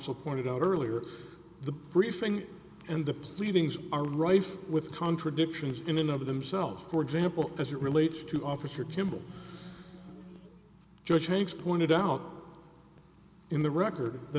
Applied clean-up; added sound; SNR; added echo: none; Microwave oven; 14 dB; none.